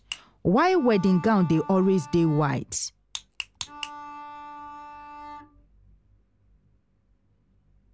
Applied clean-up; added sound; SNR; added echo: none; Bowed string instrument; 15 dB; none.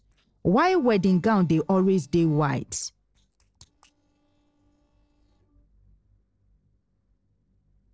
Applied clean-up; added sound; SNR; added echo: neural separator model SepFormer DNS4.